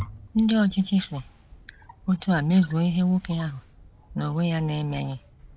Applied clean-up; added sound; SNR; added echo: none; Wild animals; 19 dB; none.